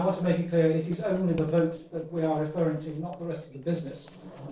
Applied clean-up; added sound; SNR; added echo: neural separator model SepFormer DNS4.